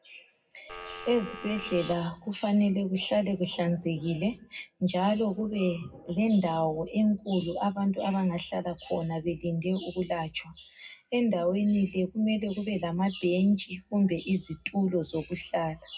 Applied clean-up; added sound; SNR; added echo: none; Telephone; 13 dB; reverberation time 0.3 s.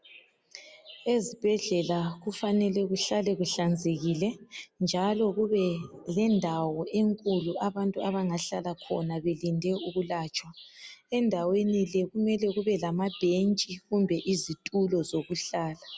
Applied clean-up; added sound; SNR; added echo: none; none; none; none.